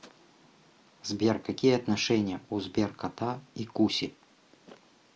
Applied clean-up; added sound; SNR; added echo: none; none; none; none.